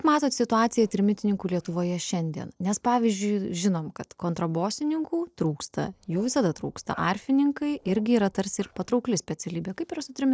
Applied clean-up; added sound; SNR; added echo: neural separator model SepFormer DNS4.